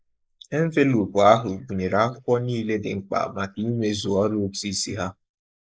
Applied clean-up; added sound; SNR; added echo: neural mask model Resemble Enhance denoiser.